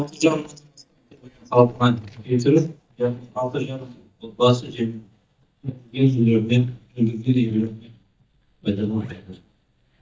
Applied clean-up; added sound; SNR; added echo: neural mask model DeepFilterNet 3.